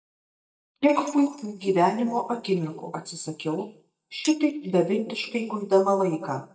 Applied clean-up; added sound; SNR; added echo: neural mask model DeepFilterNet 3.